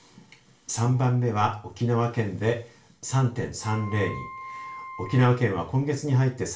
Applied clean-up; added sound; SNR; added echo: none; Wind instrument, woodwind instrument; 15 dB; reverberation time 0.3 s.